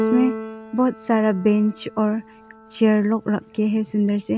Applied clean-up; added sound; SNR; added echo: none; Keyboard (musical); 11 dB; none.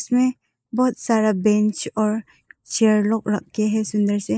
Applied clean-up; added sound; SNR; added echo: neural mask model Resemble Enhance denoiser.